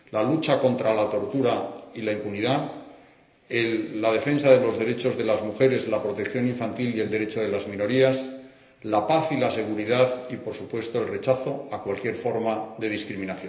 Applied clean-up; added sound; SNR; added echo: none; none; none; reverberation time 1.4 s.